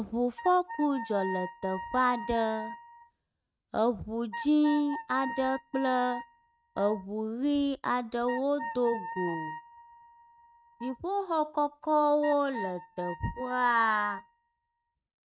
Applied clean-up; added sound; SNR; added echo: neural mask model RNNoise.